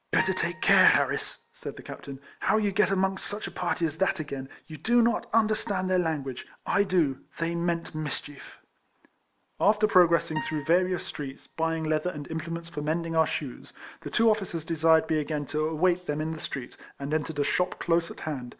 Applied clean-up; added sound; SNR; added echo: none; Acoustic guitar; 14 dB; none.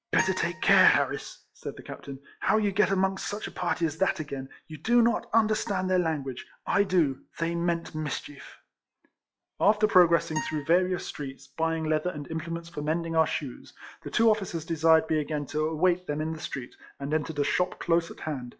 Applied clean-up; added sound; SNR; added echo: classical method log-MMSE.